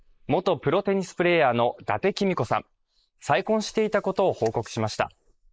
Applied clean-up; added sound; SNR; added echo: neural mask model Resemble Enhance denoiser.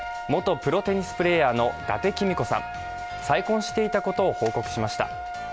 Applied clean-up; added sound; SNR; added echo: none; Trumpet; 9 dB; none.